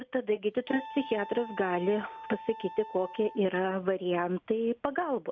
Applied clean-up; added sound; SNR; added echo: none; Wind instrument, woodwind instrument; 15 dB; none.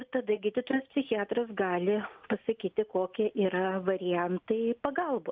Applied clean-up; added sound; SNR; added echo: none; none; none; none.